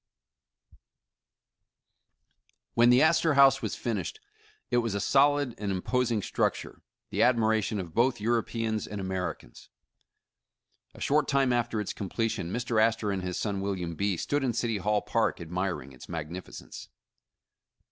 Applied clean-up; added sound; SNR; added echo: none; none; none; none.